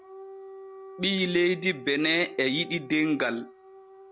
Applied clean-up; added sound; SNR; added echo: none; Siren / Dog; 16 dB; none.